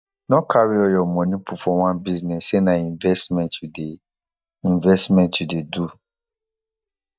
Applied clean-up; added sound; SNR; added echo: neural mask model DeepFilterNet 3.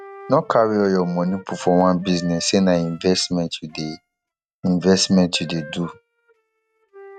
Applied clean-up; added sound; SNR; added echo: neural mask model RNNoise.